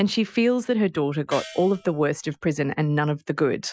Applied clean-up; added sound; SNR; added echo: classical method Wiener filter.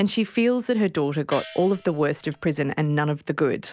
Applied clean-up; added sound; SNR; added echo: none; Gong; 19 dB; none.